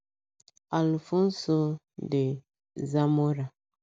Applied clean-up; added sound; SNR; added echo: none; none; none; none.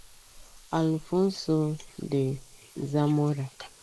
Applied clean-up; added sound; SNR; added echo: neural mask model Resemble Enhance denoiser.